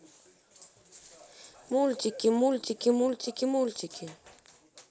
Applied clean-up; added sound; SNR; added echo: none; none; none; none.